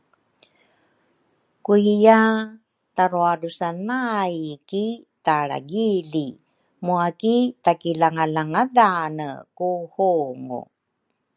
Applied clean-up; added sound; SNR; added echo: none; none; none; none.